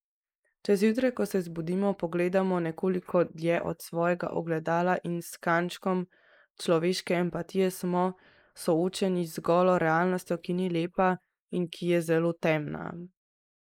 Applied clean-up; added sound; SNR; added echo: neural mask model Resemble Enhance denoiser.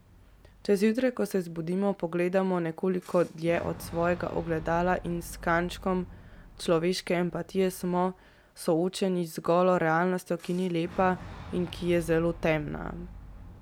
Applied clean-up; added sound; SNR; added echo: none; Boom; 18 dB; none.